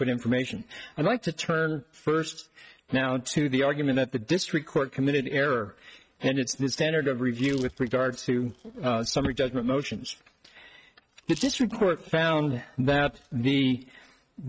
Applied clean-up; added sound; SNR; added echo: neural mask model RNNoise.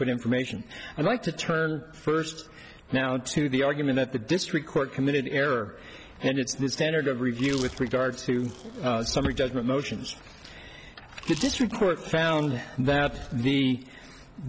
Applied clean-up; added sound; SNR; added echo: none; Chewing, mastication; 15 dB; none.